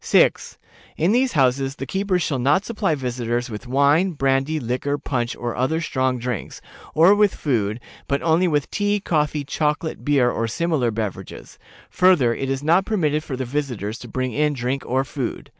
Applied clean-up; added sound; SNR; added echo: none; none; none; none.